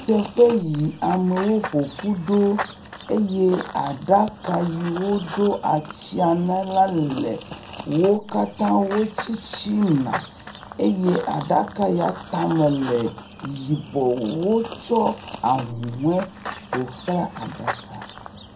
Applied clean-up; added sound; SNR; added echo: none; Run / Bird vocalization, bird call, bird song; 14 dB; reverberation time 0.2 s.